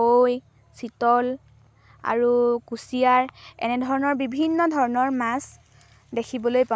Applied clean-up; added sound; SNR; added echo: none; none; none; none.